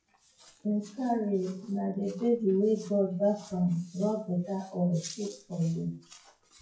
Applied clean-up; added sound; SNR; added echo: classical method WPE with log-MMSE.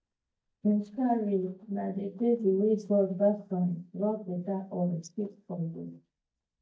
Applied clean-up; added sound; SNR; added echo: neural mask model DeepFilterNet 3.